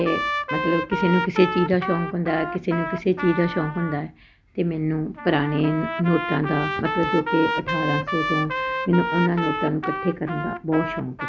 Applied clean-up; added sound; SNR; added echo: none; Trumpet; 5 dB; none.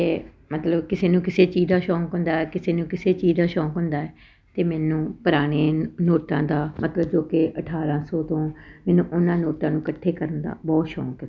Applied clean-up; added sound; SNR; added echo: none; none; none; none.